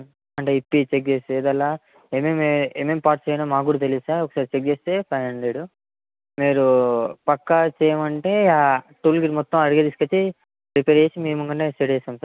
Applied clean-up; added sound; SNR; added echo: none; none; none; none.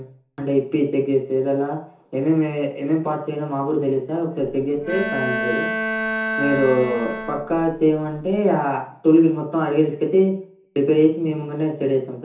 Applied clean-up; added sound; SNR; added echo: none; Bowed string instrument; 6 dB; reverberation time 0.6 s.